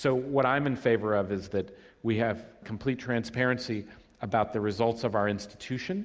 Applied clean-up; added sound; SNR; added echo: none; none; none; none.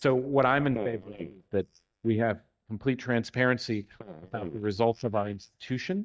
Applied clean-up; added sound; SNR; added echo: neural mask model DeepFilterNet 3.